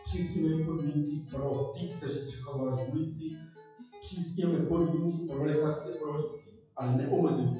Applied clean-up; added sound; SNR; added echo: classical method WPE with log-MMSE.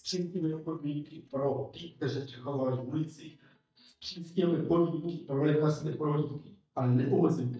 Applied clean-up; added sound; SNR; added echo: neural mask model DeepFilterNet 3.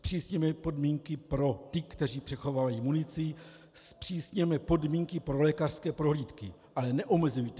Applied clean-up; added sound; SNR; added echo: none; none; none; none.